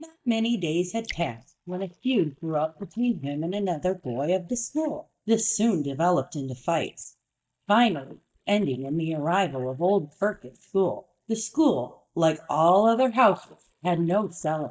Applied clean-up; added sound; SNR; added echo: neural mask model DeepFilterNet 3.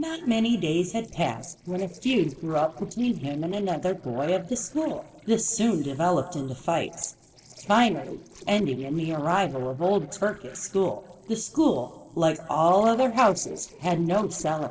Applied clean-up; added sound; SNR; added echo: neural separator model SepFormer DNS4.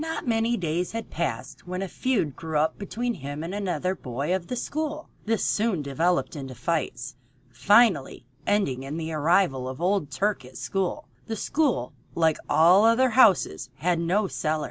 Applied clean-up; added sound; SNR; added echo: none; none; none; none.